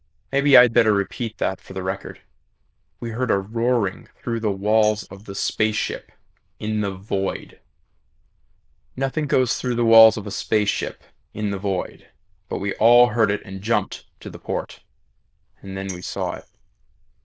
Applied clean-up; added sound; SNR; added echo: neural diffusion model UNIVERSE++.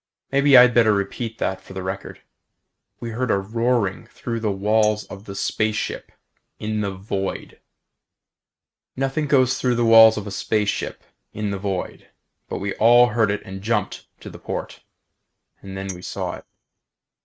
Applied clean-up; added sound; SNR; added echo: neural mask model RNNoise.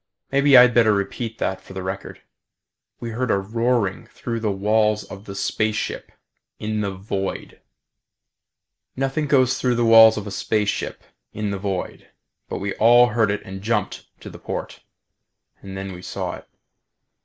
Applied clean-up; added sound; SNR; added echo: neural mask model DeepFilterNet 3.